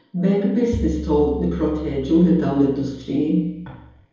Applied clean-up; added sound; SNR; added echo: none; Bowed string instrument; 12 dB; reverberation time 2.0 s.